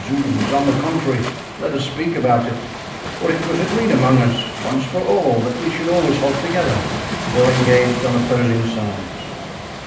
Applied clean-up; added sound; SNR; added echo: none; Waves, surf; 7 dB; reverberation time 0.8 s.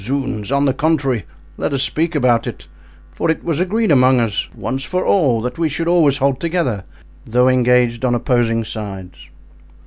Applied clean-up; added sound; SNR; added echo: none; none; none; none.